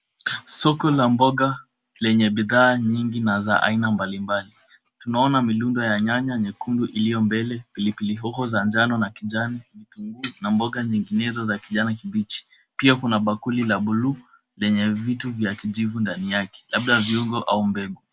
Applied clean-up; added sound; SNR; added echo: none; none; none; none.